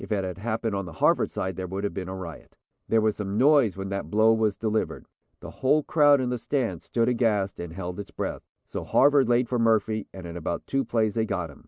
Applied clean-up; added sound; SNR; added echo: none; none; none; none.